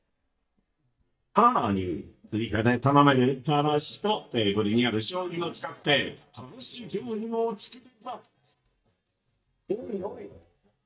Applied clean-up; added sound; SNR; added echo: neural mask model DeepFilterNet 3.